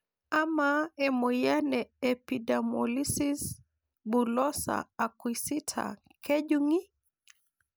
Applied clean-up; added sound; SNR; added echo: none; none; none; none.